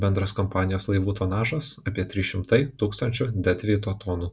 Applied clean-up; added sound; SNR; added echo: none; none; none; none.